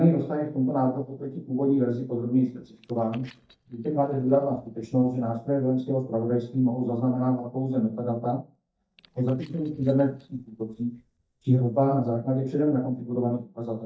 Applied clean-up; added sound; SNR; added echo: neural mask model DeepFilterNet 3.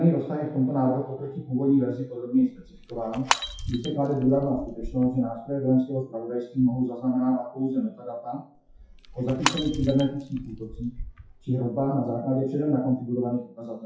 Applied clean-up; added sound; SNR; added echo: classical method WPE with log-MMSE.